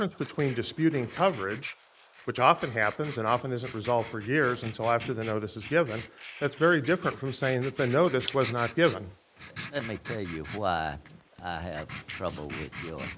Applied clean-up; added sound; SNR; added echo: neural mask model Resemble Enhance denoiser.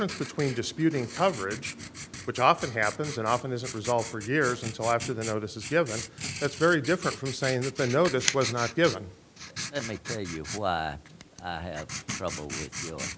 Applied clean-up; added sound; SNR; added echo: none; Writing; 9 dB; none.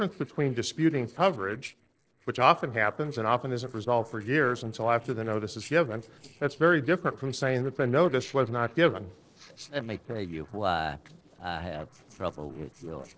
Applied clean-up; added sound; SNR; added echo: neural separator model SepFormer DNS4.